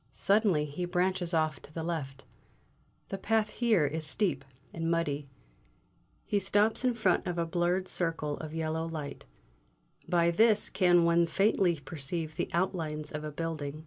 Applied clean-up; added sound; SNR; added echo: none; none; none; none.